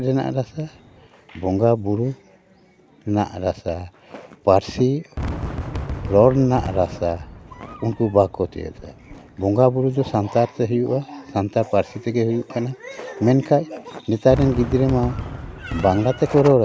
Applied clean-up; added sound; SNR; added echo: none; Fireworks; 14 dB; none.